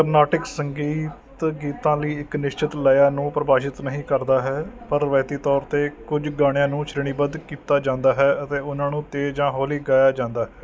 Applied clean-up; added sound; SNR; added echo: none; none; none; none.